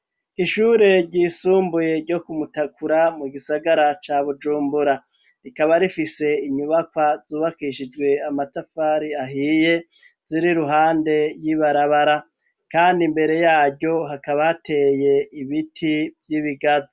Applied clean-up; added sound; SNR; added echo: none; none; none; none.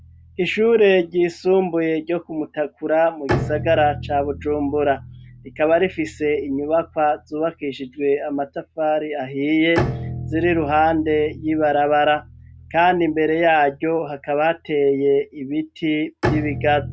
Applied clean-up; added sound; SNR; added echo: none; Bowed string instrument; 12 dB; none.